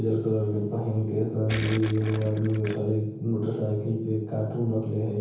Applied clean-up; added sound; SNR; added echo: none; Gurgling; 12 dB; reverberation time 0.9 s.